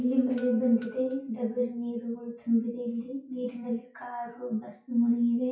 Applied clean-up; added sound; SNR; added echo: classical method WPE with log-MMSE.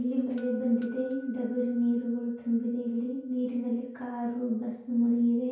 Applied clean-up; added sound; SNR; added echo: none; Doorbell; 19 dB; reverberation time 0.5 s.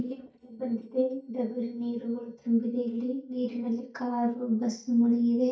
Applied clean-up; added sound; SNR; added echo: neural mask model DeepFilterNet 3.